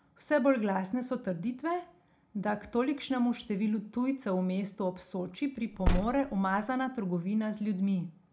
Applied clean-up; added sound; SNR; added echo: none; Car; 1 dB; reverberation time 0.2 s.